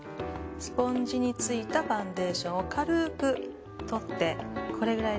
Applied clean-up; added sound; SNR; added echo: none; Wind instrument, woodwind instrument; 20 dB; none.